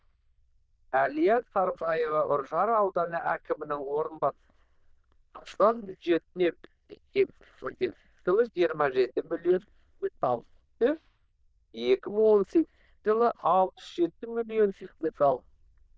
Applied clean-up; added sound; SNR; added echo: neural diffusion model UNIVERSE++.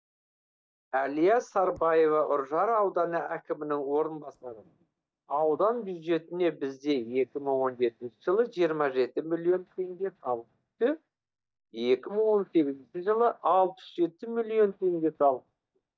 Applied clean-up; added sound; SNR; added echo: neural mask model DeepFilterNet 3.